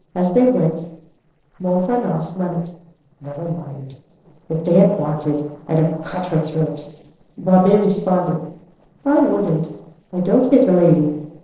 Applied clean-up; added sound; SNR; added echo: neural separator model SepFormer DNS4.